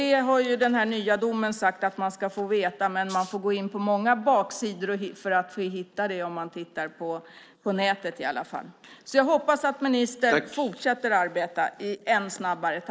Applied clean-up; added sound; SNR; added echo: neural mask model Resemble Enhance denoiser.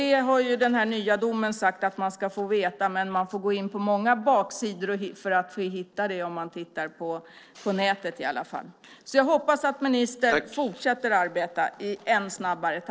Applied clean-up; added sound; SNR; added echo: neural separator model SepFormer DNS4.